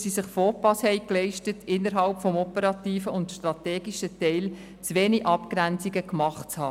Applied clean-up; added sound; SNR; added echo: none; none; none; none.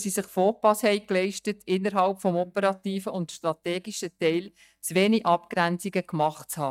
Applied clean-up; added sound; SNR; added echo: neural mask model DeepFilterNet 3.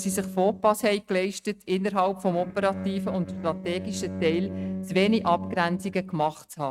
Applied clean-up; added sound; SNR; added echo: neural mask model RNNoise.